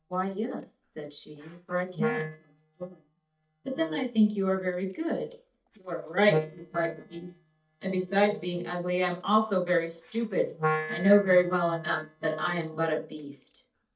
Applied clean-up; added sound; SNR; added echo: neural mask model DeepFilterNet 3.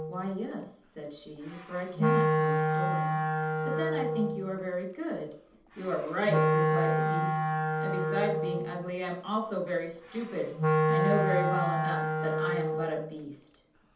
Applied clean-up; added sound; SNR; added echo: none; Wind instrument, woodwind instrument; -4 dB; reverberation time 0.6 s.